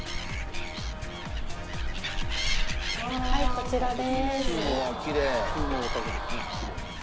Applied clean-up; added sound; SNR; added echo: none; Animal; 0 dB; none.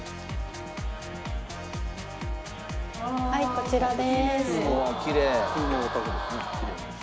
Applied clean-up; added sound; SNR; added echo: none; none; none; none.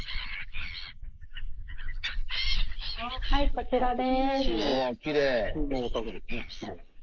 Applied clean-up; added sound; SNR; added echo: neural mask model Resemble Enhance denoiser.